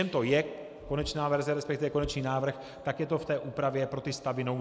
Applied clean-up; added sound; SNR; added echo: none; none; none; none.